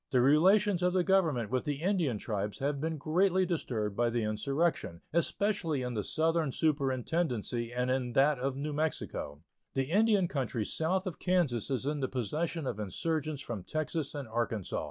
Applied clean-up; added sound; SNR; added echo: none; none; none; none.